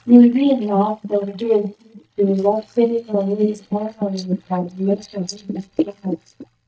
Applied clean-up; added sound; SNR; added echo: neural mask model DeepFilterNet 3.